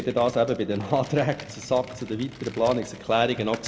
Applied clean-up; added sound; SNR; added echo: none; Computer keyboard; 17 dB; reverberation time 1.5 s.